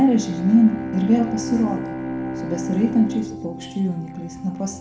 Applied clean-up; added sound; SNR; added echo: none; Bowed string instrument; 9 dB; reverberation time 0.7 s.